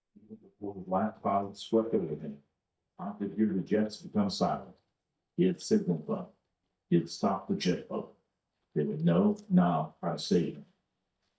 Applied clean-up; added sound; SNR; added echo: neural mask model DeepFilterNet 3.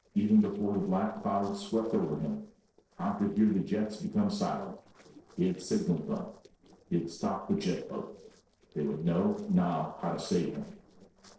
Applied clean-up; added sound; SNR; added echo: neural separator model SepFormer DNS4.